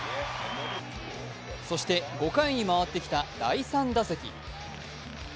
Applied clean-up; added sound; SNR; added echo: none; Fart; 15 dB; none.